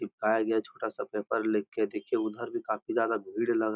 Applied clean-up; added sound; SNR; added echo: none; none; none; none.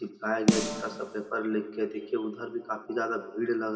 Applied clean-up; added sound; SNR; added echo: none; Snare drum; 1 dB; reverberation time 2.6 s.